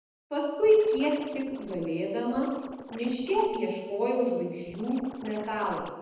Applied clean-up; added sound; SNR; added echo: neural separator model SepFormer DNS4.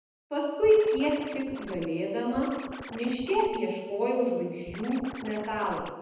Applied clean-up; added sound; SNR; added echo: none; Scratching (performance technique); 15 dB; reverberation time 1.1 s.